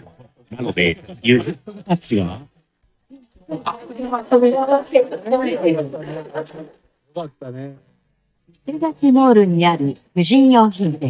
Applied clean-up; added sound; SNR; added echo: neural mask model DeepFilterNet 3.